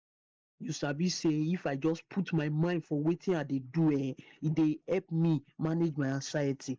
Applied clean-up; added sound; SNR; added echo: neural mask model Resemble Enhance denoiser.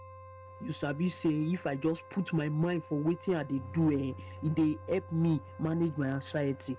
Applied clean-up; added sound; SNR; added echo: none; Bass guitar + Wind instrument, woodwind instrument; 16 dB; none.